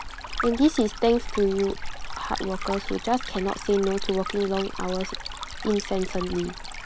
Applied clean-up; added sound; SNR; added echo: none; Stream; 7 dB; none.